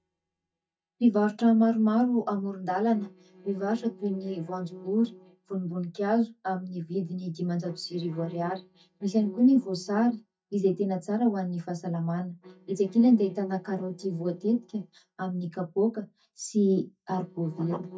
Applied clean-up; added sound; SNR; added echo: neural mask model DeepFilterNet 3.